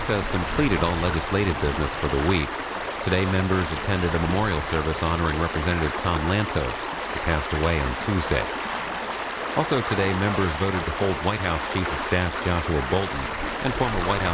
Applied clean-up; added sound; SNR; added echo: none; Stream; 4 dB; none.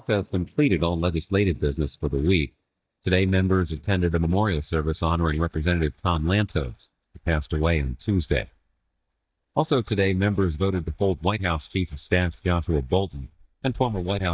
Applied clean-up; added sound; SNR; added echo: neural mask model DeepFilterNet 3.